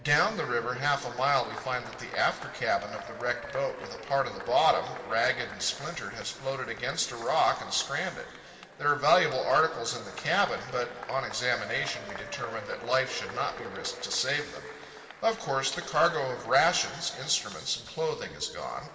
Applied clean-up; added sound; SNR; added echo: none; Applause / Crowd / Cheering; 15 dB; reverberation time 2.3 s.